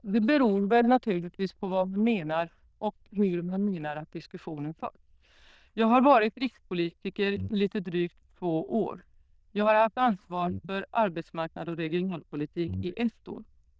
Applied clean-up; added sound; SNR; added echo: neural diffusion model UNIVERSE++.